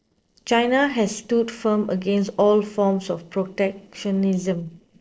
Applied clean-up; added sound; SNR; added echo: neural separator model SepFormer DNS4.